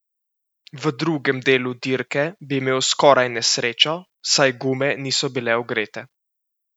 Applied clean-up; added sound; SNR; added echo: none; none; none; none.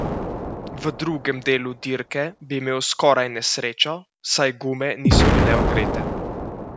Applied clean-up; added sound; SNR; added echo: none; Explosion; 0 dB; none.